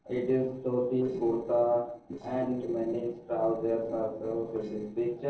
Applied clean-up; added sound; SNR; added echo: neural separator model SepFormer DNS4.